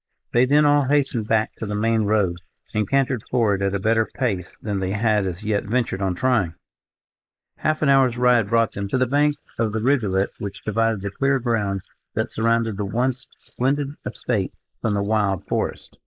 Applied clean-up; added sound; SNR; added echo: neural mask model Resemble Enhance denoiser.